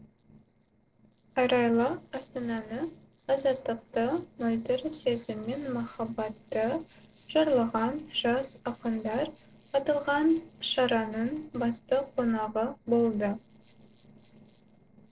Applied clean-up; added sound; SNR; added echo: neural separator model SepFormer DNS4.